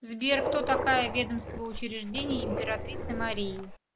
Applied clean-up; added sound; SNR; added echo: none; Dog; 3 dB; none.